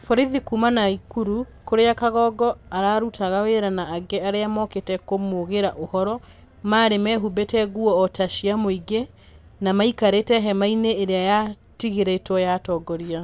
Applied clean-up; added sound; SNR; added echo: none; none; none; none.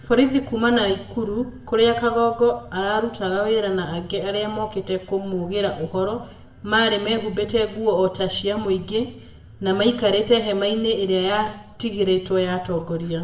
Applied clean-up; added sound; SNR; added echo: none; none; none; reverberation time 0.6 s.